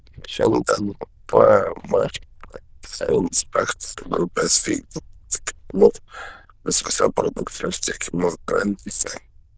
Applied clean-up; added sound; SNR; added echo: neural diffusion model UNIVERSE++.